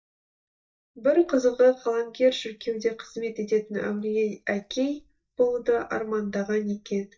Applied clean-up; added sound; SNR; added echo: neural mask model DeepFilterNet 3.